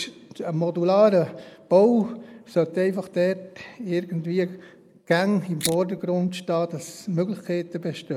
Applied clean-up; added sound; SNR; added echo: neural mask model Resemble Enhance denoiser.